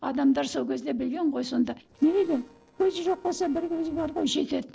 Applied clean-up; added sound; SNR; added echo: neural separator model SepFormer DNS4.